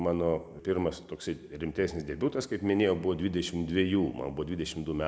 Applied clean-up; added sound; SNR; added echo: none; none; none; none.